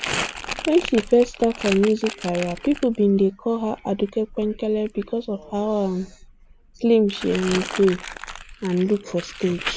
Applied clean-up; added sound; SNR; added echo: none; Crumpling, crinkling; 12 dB; none.